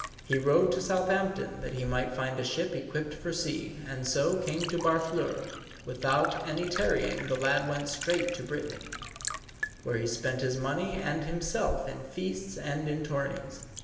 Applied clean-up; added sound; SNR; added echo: none; Liquid; 12 dB; reverberation time 1.4 s.